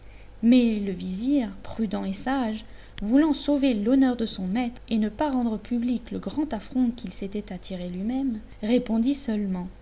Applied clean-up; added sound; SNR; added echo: none; none; none; none.